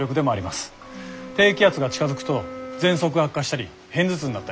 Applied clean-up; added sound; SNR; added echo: none; Wind instrument, woodwind instrument; 14 dB; none.